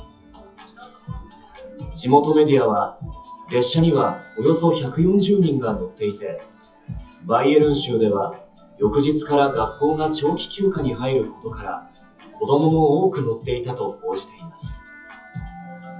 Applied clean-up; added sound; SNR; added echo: classical method WPE with log-MMSE.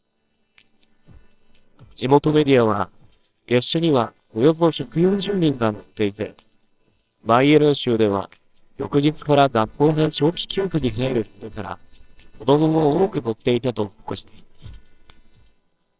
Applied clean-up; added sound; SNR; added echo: neural separator model SepFormer WHAMR!.